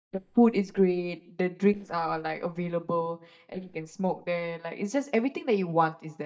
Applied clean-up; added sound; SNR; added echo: neural mask model DeepFilterNet 3.